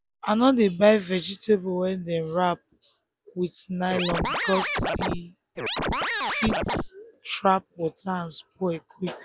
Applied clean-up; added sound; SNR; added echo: none; Scratching (performance technique); 1 dB; none.